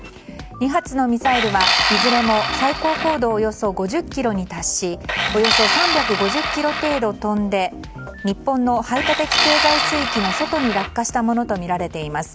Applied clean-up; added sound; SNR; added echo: none; Tools; 1 dB; none.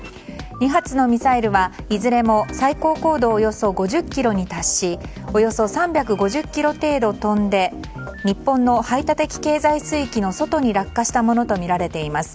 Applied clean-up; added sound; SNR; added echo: none; none; none; none.